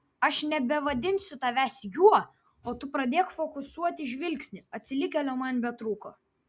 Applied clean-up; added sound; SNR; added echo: none; none; none; none.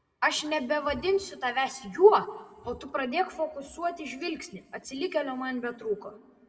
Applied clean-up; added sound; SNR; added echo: none; none; none; reverberation time 1.1 s.